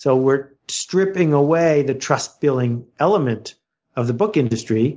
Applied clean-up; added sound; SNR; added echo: none; none; none; none.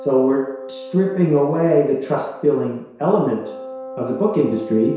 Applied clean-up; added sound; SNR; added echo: none; Wind instrument, woodwind instrument; 15 dB; reverberation time 0.7 s.